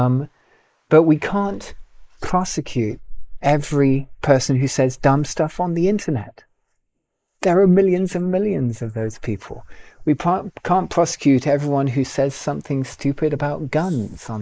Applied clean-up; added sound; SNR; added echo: neural mask model Resemble Enhance denoiser.